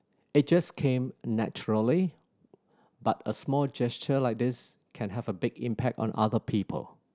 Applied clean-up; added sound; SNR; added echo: none; none; none; none.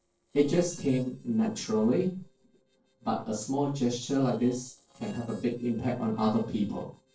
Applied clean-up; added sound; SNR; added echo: neural separator model SepFormer DNS4.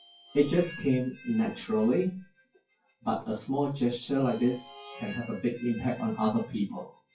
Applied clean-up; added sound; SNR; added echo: classical method WPE with log-MMSE.